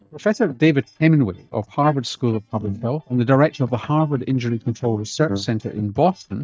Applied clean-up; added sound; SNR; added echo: neural mask model DeepFilterNet 3.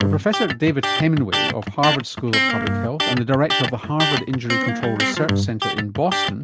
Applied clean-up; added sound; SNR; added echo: none; Electric guitar; 1 dB; none.